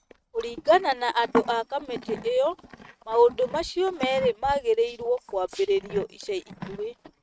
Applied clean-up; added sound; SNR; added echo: neural mask model RNNoise.